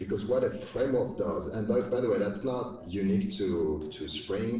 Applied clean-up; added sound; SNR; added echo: neural separator model SepFormer DNS4.